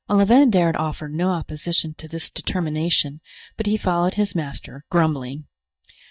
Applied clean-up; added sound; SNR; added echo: neural mask model DeepFilterNet 3.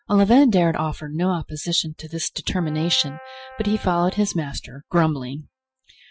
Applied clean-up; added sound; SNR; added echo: classical method Wiener filter.